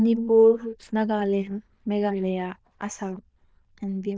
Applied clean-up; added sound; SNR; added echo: neural diffusion model UNIVERSE++.